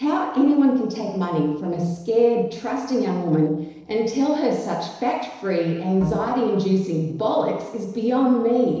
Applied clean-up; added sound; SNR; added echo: neural separator model SepFormer DNS4.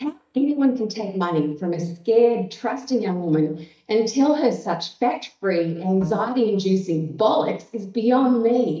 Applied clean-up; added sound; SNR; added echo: neural mask model DeepFilterNet 3.